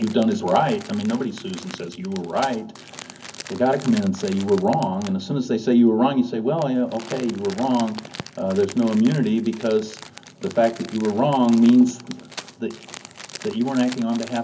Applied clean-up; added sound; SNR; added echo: none; Crumpling, crinkling; 19 dB; reverberation time 0.3 s.